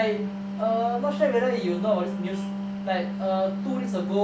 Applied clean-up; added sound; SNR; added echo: none; Wind instrument, woodwind instrument; 4 dB; none.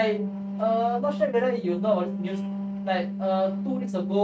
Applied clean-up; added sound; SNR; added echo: neural mask model RNNoise.